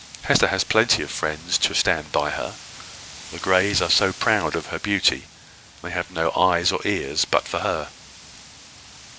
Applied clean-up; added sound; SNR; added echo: none; Wind; 18 dB; none.